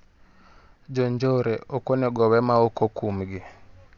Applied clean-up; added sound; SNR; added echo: none; none; none; none.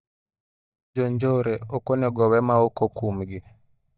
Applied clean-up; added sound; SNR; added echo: neural mask model DeepFilterNet 3.